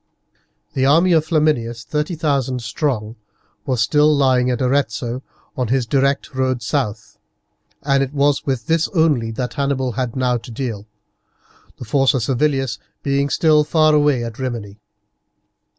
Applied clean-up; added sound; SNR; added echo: none; none; none; none.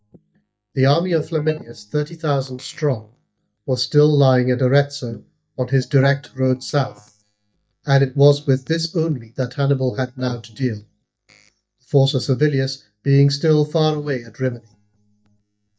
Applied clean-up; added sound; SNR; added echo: neural mask model DeepFilterNet 3.